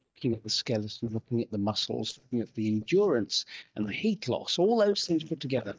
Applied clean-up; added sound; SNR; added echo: neural mask model DeepFilterNet 3.